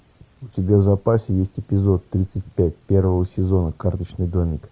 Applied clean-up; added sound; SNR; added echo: none; none; none; none.